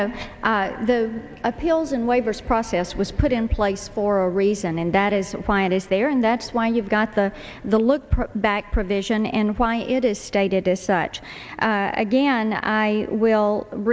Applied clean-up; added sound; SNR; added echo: none; none; none; none.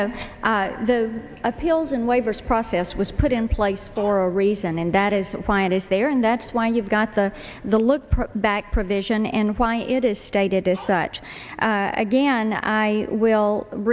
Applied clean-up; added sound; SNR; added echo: none; Dog; 19 dB; none.